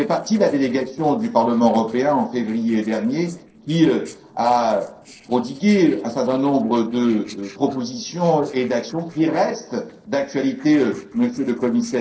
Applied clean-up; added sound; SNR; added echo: neural separator model SepFormer DNS4.